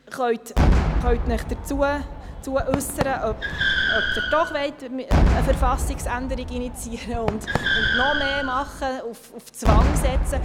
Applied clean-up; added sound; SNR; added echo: none; Cheering / Fireworks + Car; -4 dB; none.